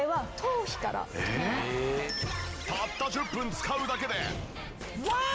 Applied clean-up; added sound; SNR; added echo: none; none; none; none.